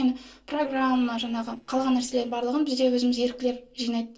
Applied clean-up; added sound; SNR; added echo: neural separator model SepFormer DNS4.